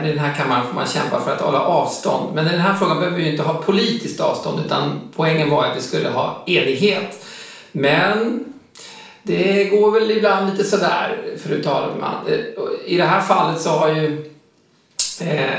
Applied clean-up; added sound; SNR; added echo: none; none; none; reverberation time 0.5 s.